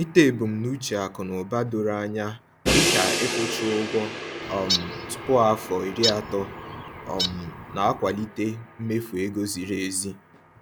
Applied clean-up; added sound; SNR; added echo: none; Crash cymbal + Bird; 4 dB; none.